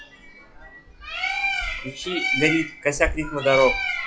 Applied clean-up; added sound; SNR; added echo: classical method log-MMSE.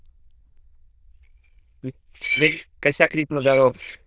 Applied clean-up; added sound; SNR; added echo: neural diffusion model UNIVERSE++.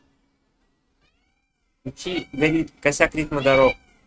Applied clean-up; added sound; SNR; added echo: neural mask model RNNoise.